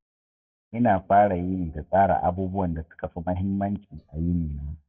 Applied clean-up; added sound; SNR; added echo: neural mask model DeepFilterNet 3.